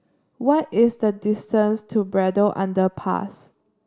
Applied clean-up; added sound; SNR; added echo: none; none; none; none.